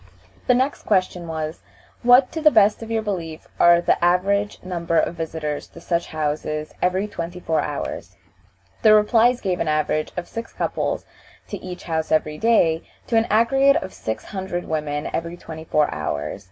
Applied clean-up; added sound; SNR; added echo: none; none; none; none.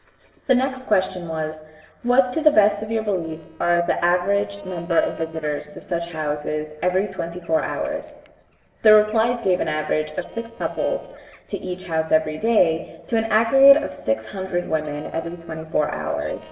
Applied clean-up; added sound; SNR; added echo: neural separator model SepFormer DNS4.